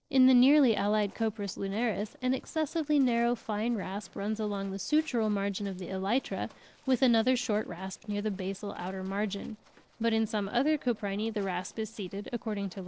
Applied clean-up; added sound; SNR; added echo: neural separator model SepFormer DNS4.